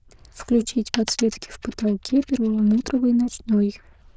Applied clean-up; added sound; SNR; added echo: neural diffusion model UNIVERSE++.